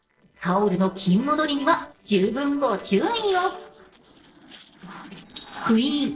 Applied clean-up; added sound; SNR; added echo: neural separator model SepFormer DNS4.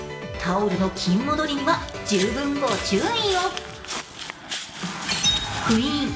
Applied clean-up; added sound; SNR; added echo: none; Walk, footsteps; 9 dB; reverberation time 1.0 s.